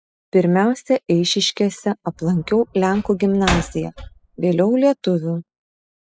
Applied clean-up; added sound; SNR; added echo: classical method spectral subtraction.